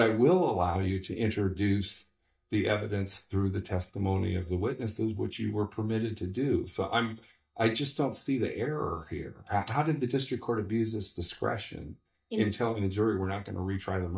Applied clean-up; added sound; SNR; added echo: neural mask model DeepFilterNet 3.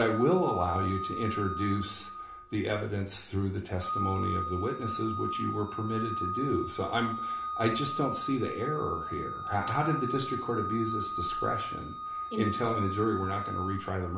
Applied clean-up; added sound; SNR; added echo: none; Organ; 4 dB; reverberation time 0.5 s.